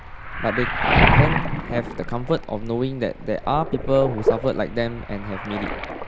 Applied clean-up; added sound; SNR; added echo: none; Waves, surf; -2 dB; none.